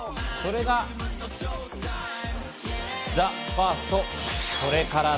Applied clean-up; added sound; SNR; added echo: none; none; none; none.